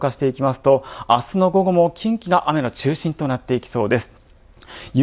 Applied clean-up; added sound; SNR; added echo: none; none; none; none.